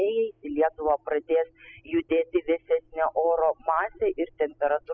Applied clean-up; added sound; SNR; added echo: classical method spectral subtraction.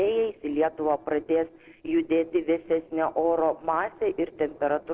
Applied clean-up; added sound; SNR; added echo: neural separator model SepFormer DNS4.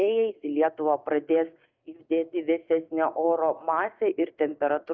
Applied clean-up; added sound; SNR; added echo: neural mask model DeepFilterNet 3.